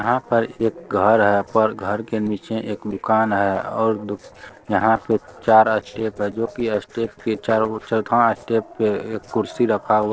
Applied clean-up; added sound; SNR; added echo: neural separator model SepFormer DNS4.